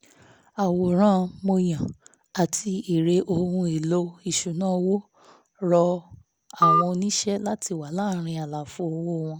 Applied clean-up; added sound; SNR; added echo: none; Telephone; 0 dB; none.